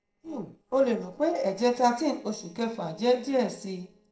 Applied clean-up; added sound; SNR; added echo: neural separator model SepFormer DNS4.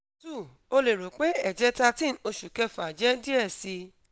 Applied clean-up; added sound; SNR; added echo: none; none; none; none.